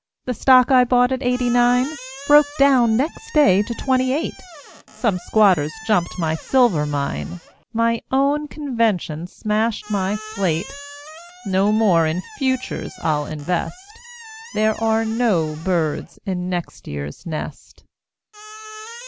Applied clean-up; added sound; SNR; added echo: none; Squeak; 19 dB; none.